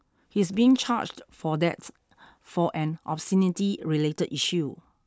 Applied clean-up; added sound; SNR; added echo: none; none; none; none.